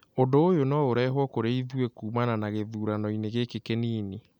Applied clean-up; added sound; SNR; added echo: none; none; none; none.